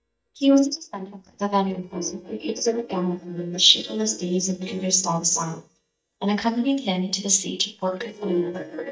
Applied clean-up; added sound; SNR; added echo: neural mask model DeepFilterNet 3.